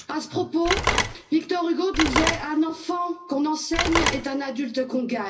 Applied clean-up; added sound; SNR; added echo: none; Telephone; 2 dB; reverberation time 0.4 s.